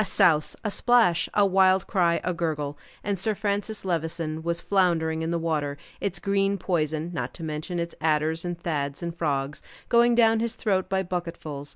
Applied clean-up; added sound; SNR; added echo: none; none; none; none.